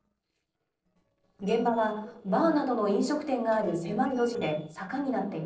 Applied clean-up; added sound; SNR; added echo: neural separator model SepFormer DNS4.